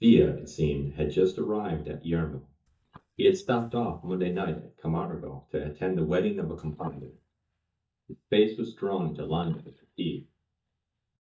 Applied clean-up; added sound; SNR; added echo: neural mask model DeepFilterNet 3.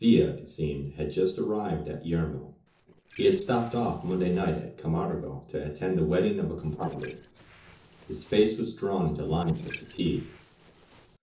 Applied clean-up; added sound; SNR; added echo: neural separator model SepFormer DNS4.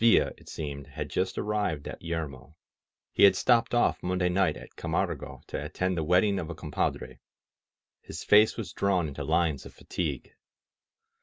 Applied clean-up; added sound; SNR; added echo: none; none; none; none.